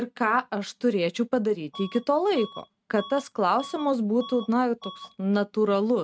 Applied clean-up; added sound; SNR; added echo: neural mask model RNNoise.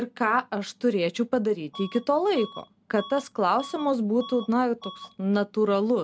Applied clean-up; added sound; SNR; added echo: none; Bus / Alarm; 19 dB; none.